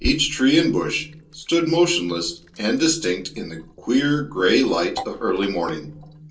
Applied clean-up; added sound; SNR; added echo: neural separator model SepFormer DNS4.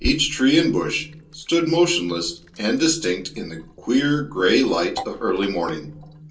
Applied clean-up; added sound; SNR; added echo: none; Sink (filling or washing); 16 dB; reverberation time 0.3 s.